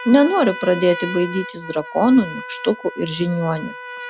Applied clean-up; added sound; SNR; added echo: none; Trumpet; 13 dB; none.